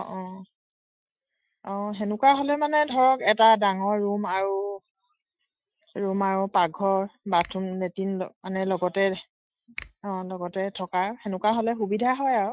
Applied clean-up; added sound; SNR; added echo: classical method Wiener filter.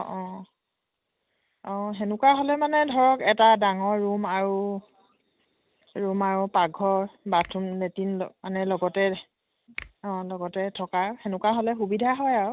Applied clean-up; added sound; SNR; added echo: none; Finger snapping; 20 dB; none.